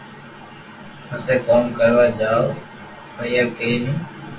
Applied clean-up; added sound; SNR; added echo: none; none; none; reverberation time 0.2 s.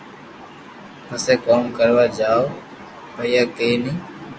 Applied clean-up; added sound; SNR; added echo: none; none; none; none.